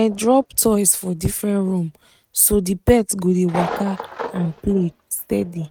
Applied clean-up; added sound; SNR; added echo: neural mask model RNNoise.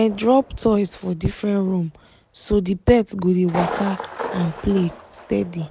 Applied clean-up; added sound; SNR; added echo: none; Thunder; 14 dB; none.